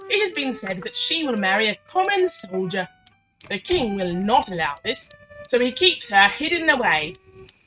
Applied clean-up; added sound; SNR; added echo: neural mask model RNNoise.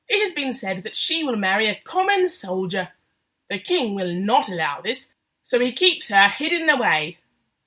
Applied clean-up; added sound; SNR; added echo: none; none; none; none.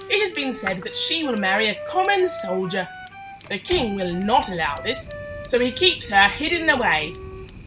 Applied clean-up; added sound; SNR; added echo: none; Wind instrument, woodwind instrument + Fire; 12 dB; none.